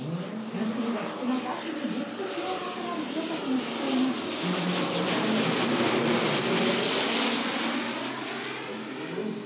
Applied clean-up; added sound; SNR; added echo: none; Aircraft; -2 dB; reverberation time 0.6 s.